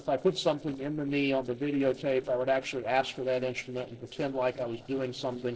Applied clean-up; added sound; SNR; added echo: neural separator model SepFormer DNS4.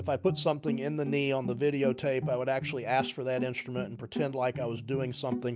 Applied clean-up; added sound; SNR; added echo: none; none; none; none.